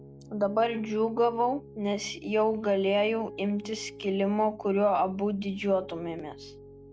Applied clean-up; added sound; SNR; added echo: none; Piano; 18 dB; none.